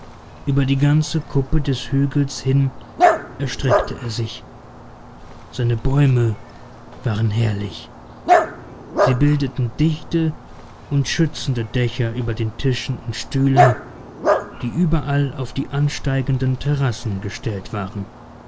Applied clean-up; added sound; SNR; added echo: none; Dog; 5 dB; none.